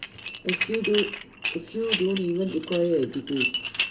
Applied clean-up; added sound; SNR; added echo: none; Dishes, pots, and pans; 2 dB; reverberation time 0.2 s.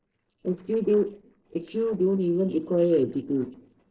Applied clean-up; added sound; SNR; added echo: neural separator model SepFormer DNS4.